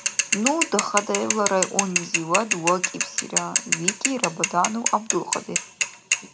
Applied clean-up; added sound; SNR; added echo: none; Mechanisms / Bicycle; 0 dB; none.